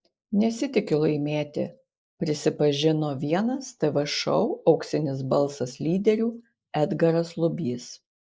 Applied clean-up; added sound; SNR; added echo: neural mask model Resemble Enhance denoiser.